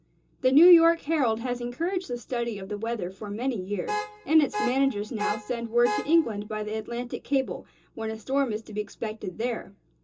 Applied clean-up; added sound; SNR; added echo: none; Alarm / Car; 7 dB; reverberation time 0.2 s.